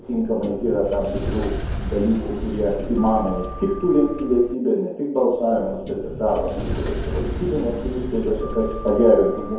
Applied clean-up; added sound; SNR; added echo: none; Sliding door; 8 dB; reverberation time 0.9 s.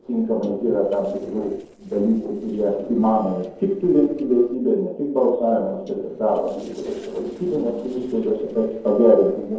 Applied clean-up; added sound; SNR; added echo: neural separator model SepFormer DNS4.